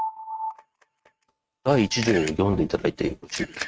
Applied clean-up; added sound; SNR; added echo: neural mask model RNNoise.